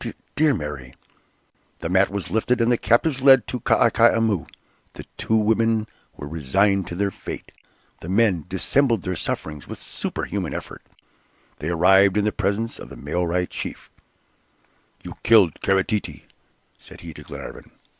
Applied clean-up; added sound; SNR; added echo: none; none; none; none.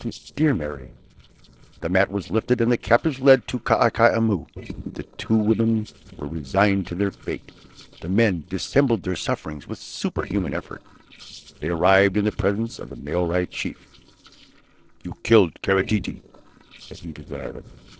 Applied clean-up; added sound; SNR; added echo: neural separator model SepFormer DNS4.